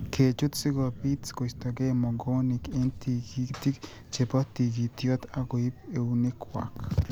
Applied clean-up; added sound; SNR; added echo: none; Car; 20 dB; none.